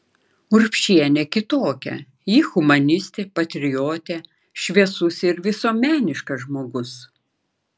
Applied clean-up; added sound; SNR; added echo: none; none; none; none.